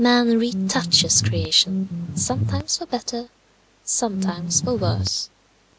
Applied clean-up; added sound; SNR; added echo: none; Bass guitar; 2 dB; none.